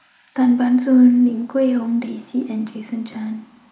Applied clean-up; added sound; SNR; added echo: neural mask model Resemble Enhance denoiser.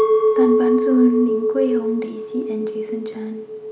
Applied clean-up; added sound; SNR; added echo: none; Chink, clink; -1 dB; none.